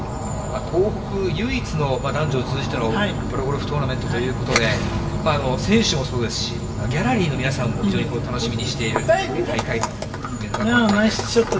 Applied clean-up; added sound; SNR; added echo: none; Bowed string instrument; 14 dB; reverberation time 0.7 s.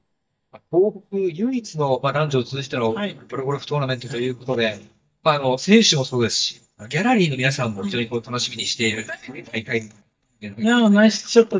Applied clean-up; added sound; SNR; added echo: neural mask model DeepFilterNet 3.